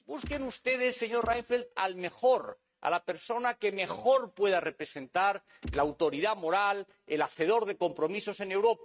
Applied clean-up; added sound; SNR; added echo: neural mask model RNNoise.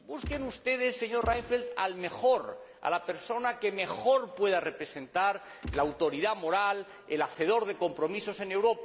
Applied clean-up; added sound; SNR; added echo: none; Gunshot, gunfire; 12 dB; none.